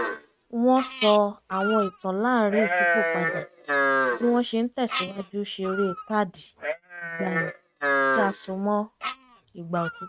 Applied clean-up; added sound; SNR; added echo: neural mask model RNNoise.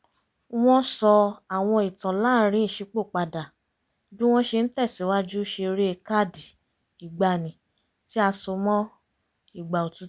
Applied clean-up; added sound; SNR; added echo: none; none; none; none.